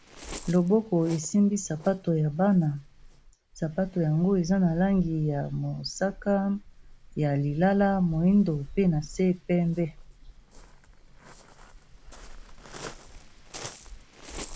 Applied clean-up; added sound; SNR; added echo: none; Waves, surf; 17 dB; none.